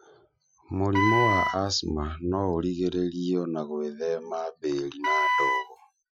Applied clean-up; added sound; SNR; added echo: classical method Wiener filter.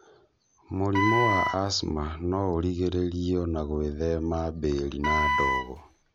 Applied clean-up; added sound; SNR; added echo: none; Wind instrument, woodwind instrument; 0 dB; none.